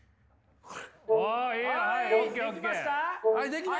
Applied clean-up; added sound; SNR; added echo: none; Wind instrument, woodwind instrument; -2 dB; none.